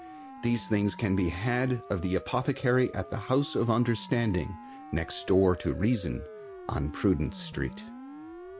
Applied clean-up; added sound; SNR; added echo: none; Siren; 15 dB; none.